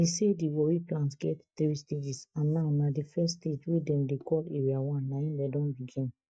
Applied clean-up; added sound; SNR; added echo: neural mask model DeepFilterNet 3.